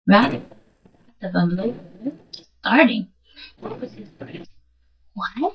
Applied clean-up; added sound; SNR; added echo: neural mask model DeepFilterNet 3.